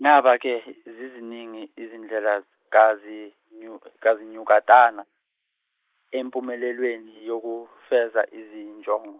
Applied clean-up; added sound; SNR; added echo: neural mask model Resemble Enhance denoiser.